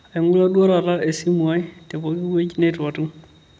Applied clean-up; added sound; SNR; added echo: none; none; none; none.